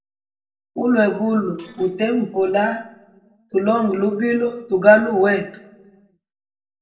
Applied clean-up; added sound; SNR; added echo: neural separator model SepFormer DNS4.